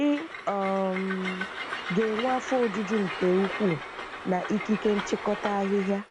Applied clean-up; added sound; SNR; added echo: none; Train; 8 dB; none.